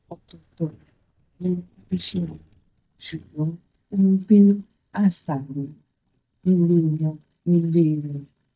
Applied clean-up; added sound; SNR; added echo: neural mask model DeepFilterNet 3.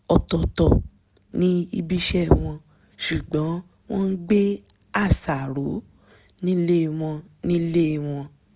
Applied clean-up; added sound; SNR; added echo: none; none; none; none.